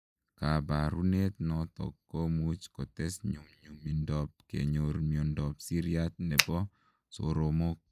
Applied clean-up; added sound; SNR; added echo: neural mask model Resemble Enhance denoiser.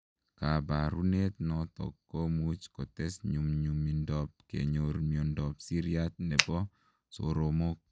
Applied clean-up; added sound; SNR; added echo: none; Finger snapping; -3 dB; none.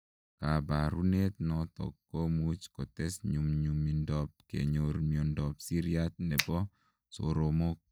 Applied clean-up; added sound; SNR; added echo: neural mask model DeepFilterNet 3.